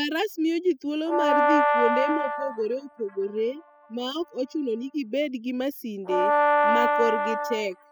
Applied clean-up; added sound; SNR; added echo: classical method spectral subtraction.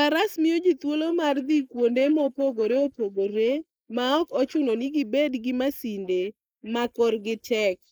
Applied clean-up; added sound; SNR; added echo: neural mask model Resemble Enhance denoiser.